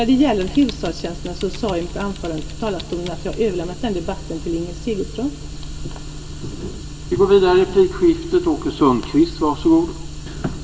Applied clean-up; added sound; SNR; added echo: none; Typing; 19 dB; reverberation time 2.5 s.